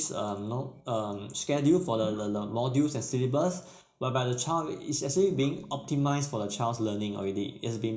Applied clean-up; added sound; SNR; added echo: none; Gurgling / Liquid; 15 dB; reverberation time 0.4 s.